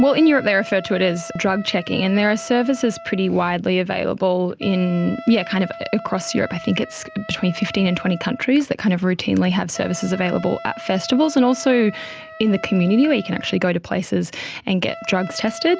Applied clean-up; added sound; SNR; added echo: none; Wind instrument, woodwind instrument; 17 dB; none.